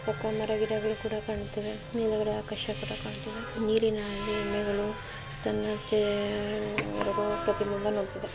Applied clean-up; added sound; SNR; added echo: none; Wind instrument, woodwind instrument + Bowed string instrument; 19 dB; none.